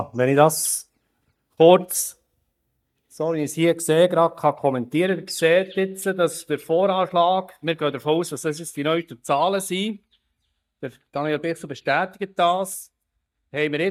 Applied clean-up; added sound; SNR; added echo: neural mask model DeepFilterNet 3.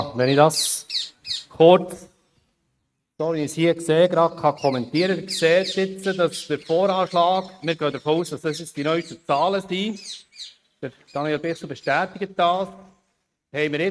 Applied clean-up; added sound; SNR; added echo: neural mask model RNNoise.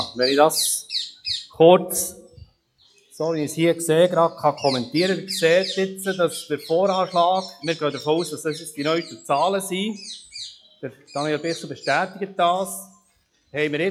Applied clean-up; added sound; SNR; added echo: classical method log-MMSE.